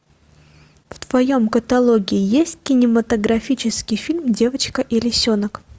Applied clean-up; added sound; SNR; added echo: none; none; none; none.